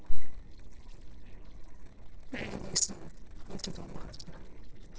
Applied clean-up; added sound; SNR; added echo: neural separator model SepFormer DNS4.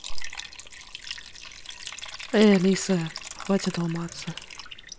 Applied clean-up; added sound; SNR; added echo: none; Liquid; 14 dB; none.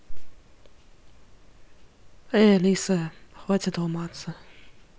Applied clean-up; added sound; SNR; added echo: none; none; none; none.